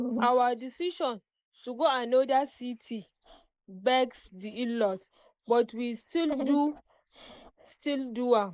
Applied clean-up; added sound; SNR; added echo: neural mask model Resemble Enhance denoiser.